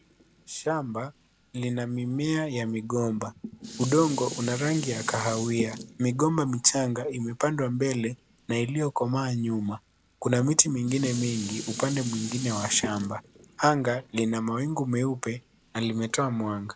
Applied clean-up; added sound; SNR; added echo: none; Dishes, pots, and pans; 14 dB; none.